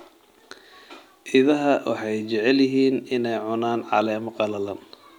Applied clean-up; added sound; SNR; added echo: none; none; none; none.